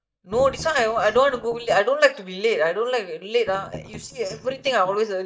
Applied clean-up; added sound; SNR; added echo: neural mask model DeepFilterNet 3.